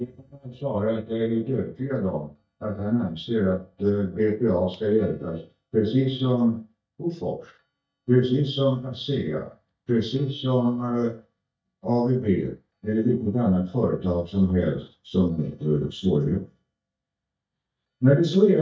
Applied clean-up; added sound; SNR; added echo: neural mask model DeepFilterNet 3.